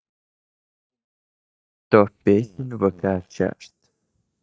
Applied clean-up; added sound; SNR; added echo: neural mask model DeepFilterNet 3.